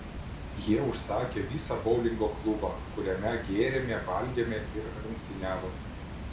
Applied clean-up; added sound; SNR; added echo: none; Water; 7 dB; reverberation time 0.4 s.